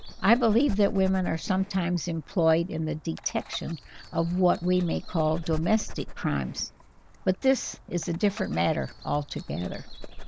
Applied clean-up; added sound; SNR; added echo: none; Dog; 12 dB; none.